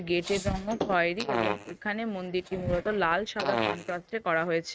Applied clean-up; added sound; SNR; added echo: neural mask model RNNoise.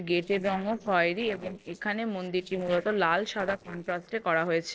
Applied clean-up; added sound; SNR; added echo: neural separator model SepFormer DNS4.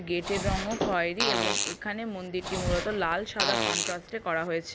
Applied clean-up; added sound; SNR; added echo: none; Slam / Wood + Fart; 0 dB; none.